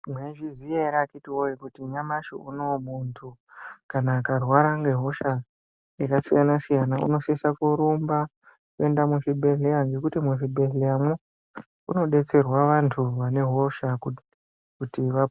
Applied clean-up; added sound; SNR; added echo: none; none; none; none.